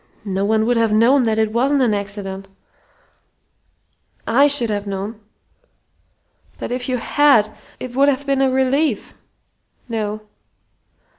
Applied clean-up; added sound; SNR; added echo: none; none; none; none.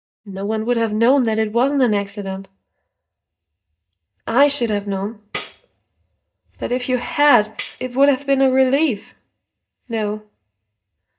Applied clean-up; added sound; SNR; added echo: neural mask model DeepFilterNet 3.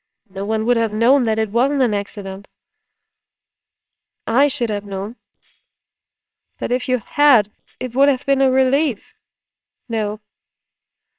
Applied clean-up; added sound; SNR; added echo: neural separator model SepFormer WHAMR!.